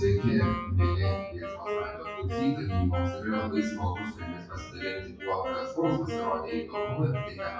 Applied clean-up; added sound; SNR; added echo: classical method WPE with log-MMSE.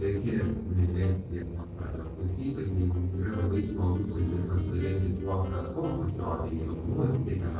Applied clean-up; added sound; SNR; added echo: neural separator model SepFormer DNS4.